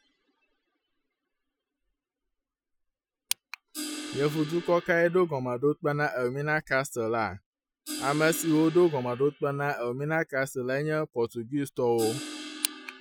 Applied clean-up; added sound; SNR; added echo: classical method Wiener filter.